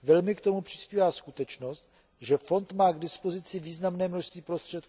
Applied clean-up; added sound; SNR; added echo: none; none; none; none.